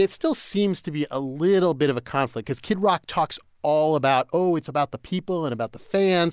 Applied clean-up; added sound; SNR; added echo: none; none; none; none.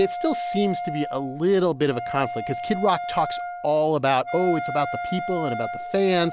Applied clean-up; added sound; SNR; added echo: none; Wind instrument, woodwind instrument; 7 dB; none.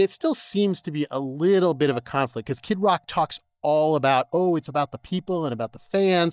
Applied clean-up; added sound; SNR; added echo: neural mask model DeepFilterNet 3.